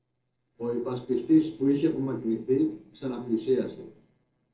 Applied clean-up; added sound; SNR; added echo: neural separator model SepFormer DNS4.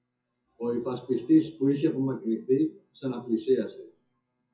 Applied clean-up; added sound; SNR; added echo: classical method WPE with log-MMSE.